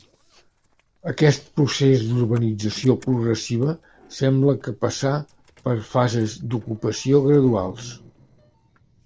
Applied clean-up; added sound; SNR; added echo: neural separator model SepFormer DNS4.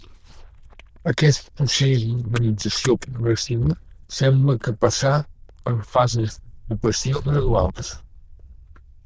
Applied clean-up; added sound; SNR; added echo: neural diffusion model UNIVERSE++.